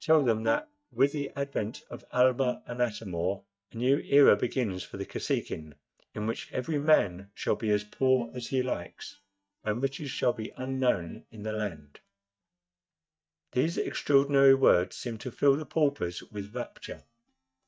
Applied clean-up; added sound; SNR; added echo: neural mask model DeepFilterNet 3.